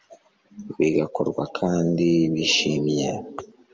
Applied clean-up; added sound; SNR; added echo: none; none; none; none.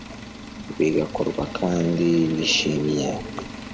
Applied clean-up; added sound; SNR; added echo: none; Engine; 12 dB; none.